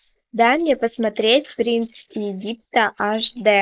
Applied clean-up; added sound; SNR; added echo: neural mask model Resemble Enhance denoiser.